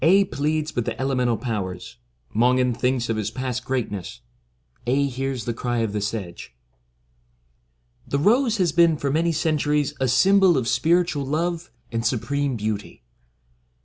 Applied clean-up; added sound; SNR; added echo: none; none; none; none.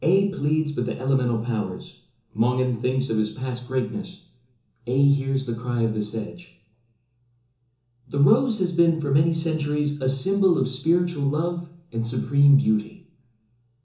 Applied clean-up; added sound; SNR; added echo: none; none; none; reverberation time 0.7 s.